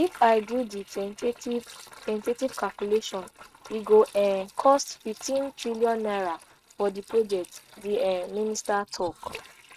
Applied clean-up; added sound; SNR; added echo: neural mask model RNNoise.